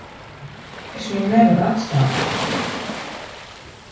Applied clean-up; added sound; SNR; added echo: none; Waves, surf; 7 dB; reverberation time 0.6 s.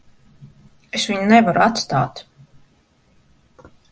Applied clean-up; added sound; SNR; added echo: none; none; none; none.